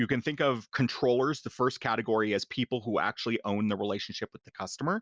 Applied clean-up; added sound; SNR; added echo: none; none; none; none.